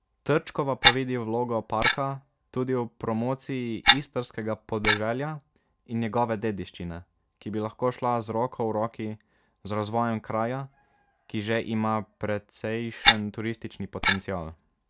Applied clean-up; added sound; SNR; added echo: none; Clock; -5 dB; none.